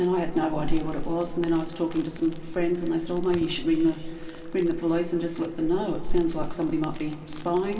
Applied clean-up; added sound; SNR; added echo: none; Crackle; 5 dB; reverberation time 2.5 s.